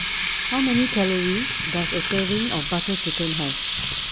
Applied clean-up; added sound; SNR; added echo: none; Water tap, faucet; -5 dB; none.